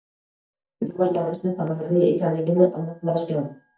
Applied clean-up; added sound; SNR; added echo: neural mask model DeepFilterNet 3.